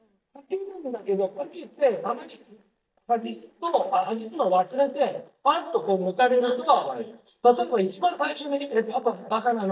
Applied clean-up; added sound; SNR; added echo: neural mask model DeepFilterNet 3.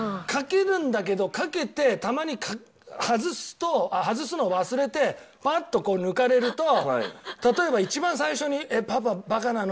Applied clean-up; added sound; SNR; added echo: none; none; none; none.